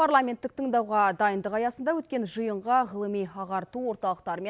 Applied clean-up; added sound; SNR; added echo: none; none; none; none.